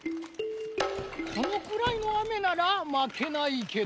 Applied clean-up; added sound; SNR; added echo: none; none; none; none.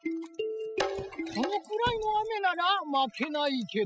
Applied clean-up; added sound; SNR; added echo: classical method spectral subtraction.